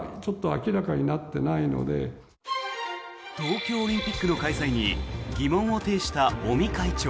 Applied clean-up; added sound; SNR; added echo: none; none; none; none.